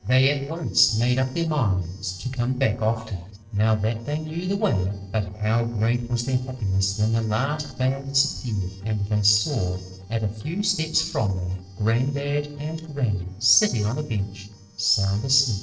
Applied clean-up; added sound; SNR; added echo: neural separator model SepFormer DNS4.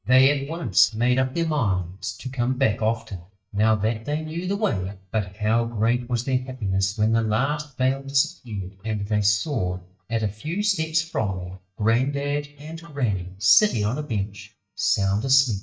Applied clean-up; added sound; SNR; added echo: neural mask model DeepFilterNet 3.